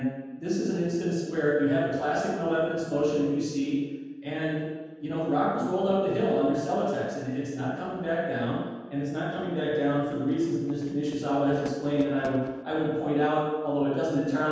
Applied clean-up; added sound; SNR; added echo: none; Fireworks; 19 dB; reverberation time 1.2 s.